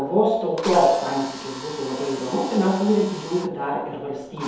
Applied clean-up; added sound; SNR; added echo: none; Drill; 14 dB; reverberation time 2.1 s.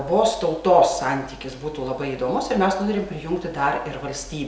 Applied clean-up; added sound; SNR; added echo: none; none; none; none.